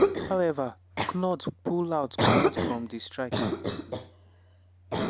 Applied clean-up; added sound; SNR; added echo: none; Cough; -2 dB; none.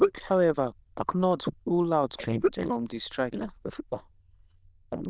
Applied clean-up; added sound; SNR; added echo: neural diffusion model UNIVERSE++.